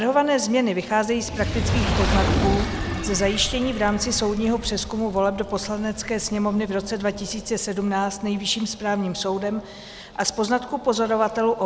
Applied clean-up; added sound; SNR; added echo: none; Fire; 6 dB; none.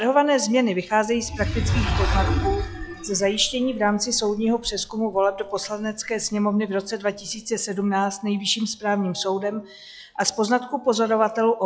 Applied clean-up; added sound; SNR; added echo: classical method log-MMSE.